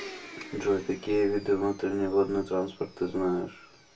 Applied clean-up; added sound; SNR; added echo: none; Domestic sounds, home sounds; 19 dB; reverberation time 0.2 s.